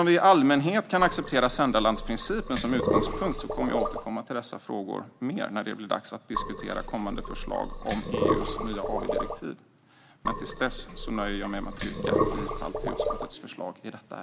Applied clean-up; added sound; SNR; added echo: none; Sink (filling or washing); 2 dB; none.